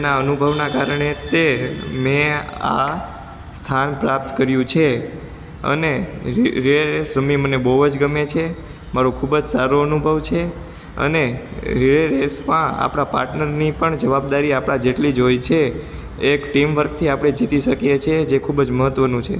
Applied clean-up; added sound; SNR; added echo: none; none; none; none.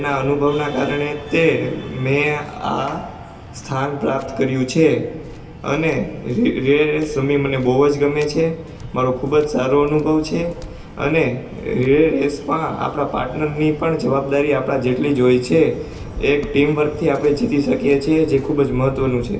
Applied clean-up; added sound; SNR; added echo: none; Waves, surf; 19 dB; reverberation time 0.3 s.